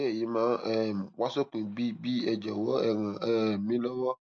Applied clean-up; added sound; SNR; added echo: none; none; none; none.